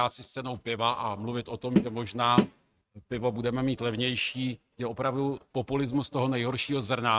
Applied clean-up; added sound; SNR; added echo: neural mask model RNNoise.